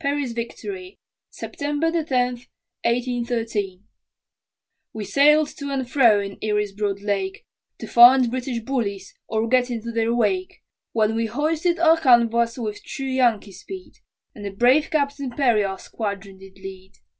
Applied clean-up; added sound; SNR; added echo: none; none; none; none.